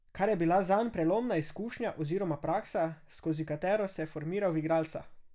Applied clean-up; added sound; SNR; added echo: none; none; none; none.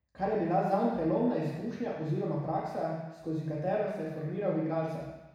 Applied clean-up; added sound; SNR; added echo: none; none; none; reverberation time 1.1 s.